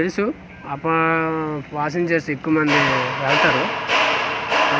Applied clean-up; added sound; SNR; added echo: none; none; none; none.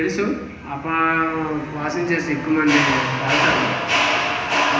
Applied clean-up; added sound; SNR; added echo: none; Motorcycle; 13 dB; reverberation time 1.0 s.